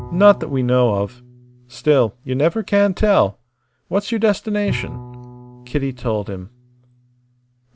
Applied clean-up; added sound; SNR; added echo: none; Bowed string instrument; 17 dB; none.